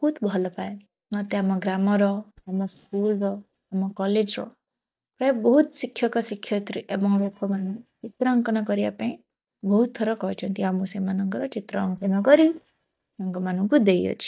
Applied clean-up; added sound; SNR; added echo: neural mask model DeepFilterNet 3.